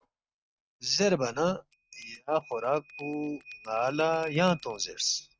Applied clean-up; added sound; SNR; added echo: neural mask model RNNoise.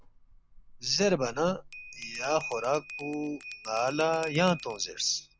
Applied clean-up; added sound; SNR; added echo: none; Bell; 14 dB; none.